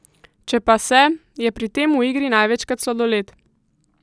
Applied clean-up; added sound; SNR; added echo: none; none; none; none.